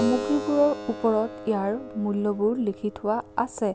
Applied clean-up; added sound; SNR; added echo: none; Keyboard (musical); 10 dB; none.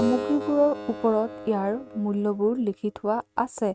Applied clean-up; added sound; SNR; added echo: neural mask model RNNoise.